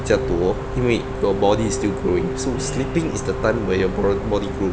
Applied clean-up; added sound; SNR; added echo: none; Keyboard (musical); 8 dB; none.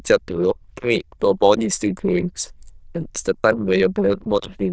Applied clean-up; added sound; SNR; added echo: neural diffusion model UNIVERSE++.